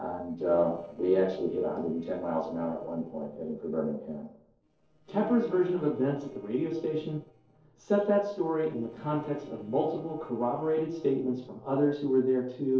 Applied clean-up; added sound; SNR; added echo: neural separator model SepFormer DNS4.